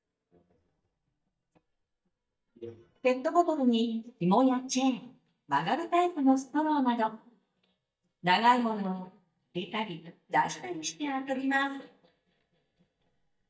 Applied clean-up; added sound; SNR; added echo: neural mask model DeepFilterNet 3.